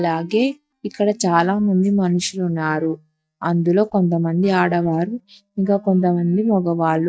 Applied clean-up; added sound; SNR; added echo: neural mask model DeepFilterNet 3.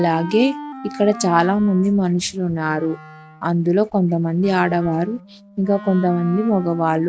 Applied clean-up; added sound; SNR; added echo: none; Wind instrument, woodwind instrument; 17 dB; none.